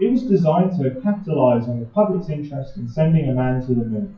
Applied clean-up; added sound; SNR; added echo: classical method WPE with log-MMSE.